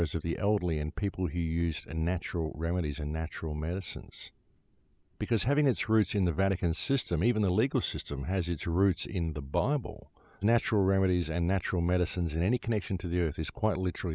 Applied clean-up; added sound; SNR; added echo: none; none; none; none.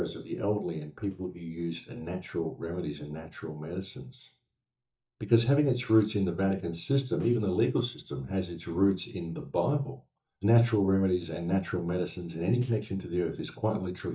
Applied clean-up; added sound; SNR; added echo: neural mask model DeepFilterNet 3.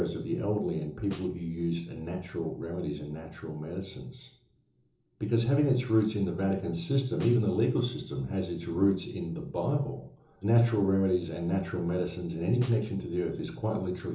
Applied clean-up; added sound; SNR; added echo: neural separator model SepFormer DNS4.